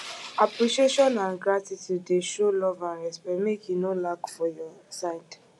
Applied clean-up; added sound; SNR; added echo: none; none; none; none.